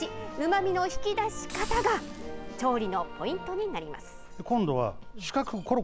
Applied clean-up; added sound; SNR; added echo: none; Hiss; 20 dB; none.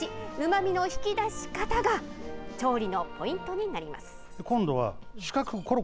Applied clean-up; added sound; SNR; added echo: none; none; none; none.